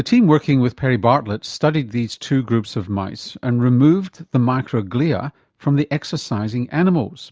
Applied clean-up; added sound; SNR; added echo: none; none; none; none.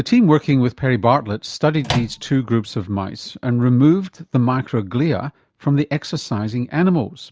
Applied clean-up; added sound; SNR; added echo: none; Microwave oven; 7 dB; none.